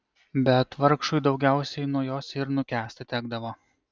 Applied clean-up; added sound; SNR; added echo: none; none; none; none.